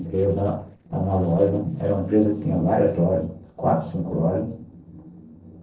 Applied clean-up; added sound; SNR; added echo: neural separator model SepFormer DNS4.